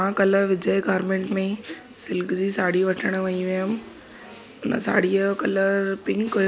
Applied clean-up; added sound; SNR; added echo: none; none; none; none.